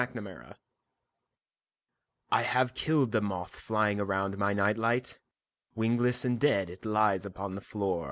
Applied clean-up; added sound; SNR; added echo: none; none; none; none.